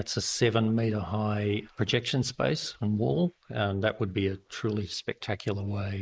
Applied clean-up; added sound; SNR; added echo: neural mask model Resemble Enhance denoiser.